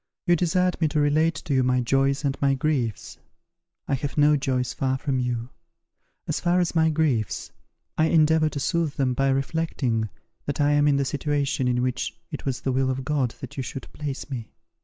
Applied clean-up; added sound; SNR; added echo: none; none; none; none.